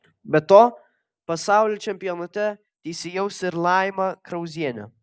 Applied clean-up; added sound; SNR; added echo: none; none; none; none.